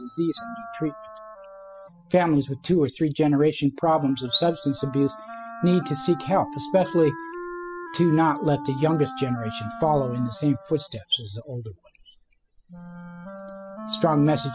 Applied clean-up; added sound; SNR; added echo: classical method spectral subtraction.